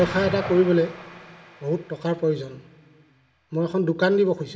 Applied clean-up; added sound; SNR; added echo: none; Explosion; 14 dB; reverberation time 1.4 s.